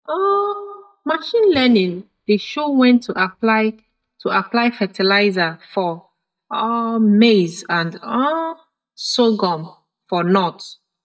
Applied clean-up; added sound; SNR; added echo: neural mask model DeepFilterNet 3.